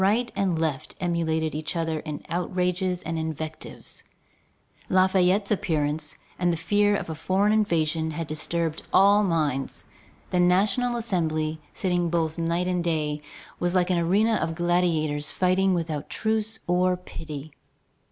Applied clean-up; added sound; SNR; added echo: none; none; none; none.